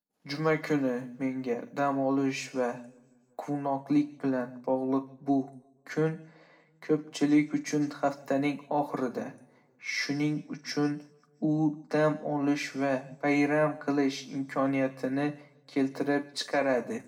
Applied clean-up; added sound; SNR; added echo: none; none; none; reverberation time 0.6 s.